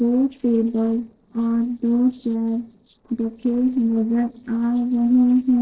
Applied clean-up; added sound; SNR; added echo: neural separator model SepFormer DNS4.